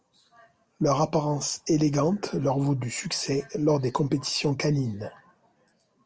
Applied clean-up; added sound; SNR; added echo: none; none; none; none.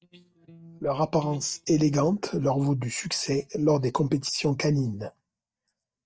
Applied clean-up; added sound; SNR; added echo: neural mask model DeepFilterNet 3.